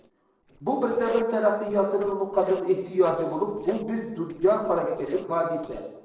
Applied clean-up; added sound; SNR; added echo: neural separator model SepFormer DNS4.